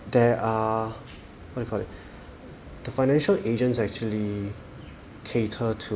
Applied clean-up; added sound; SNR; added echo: none; none; none; none.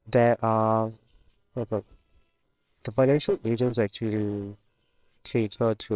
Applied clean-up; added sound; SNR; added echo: neural separator model SepFormer WHAMR!.